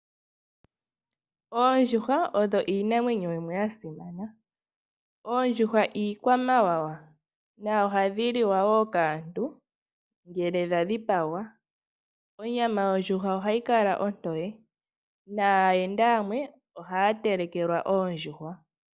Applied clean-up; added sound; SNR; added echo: none; none; none; none.